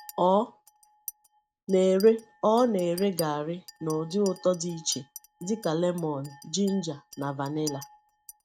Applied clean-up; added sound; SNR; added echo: neural mask model RNNoise.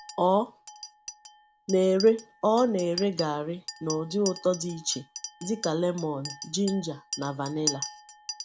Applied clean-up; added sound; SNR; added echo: none; Chink, clink; 10 dB; none.